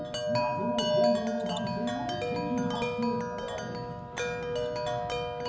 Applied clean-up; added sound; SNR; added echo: none; Wind chime; -3 dB; reverberation time 0.9 s.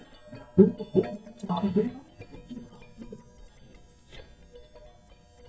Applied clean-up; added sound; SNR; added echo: neural mask model DeepFilterNet 3.